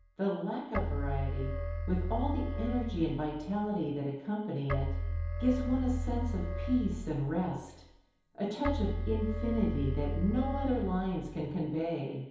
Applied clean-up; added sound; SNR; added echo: none; Keyboard (musical); 2 dB; reverberation time 2.2 s.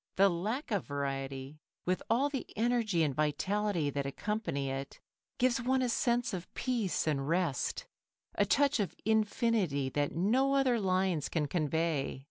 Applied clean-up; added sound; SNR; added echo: none; none; none; none.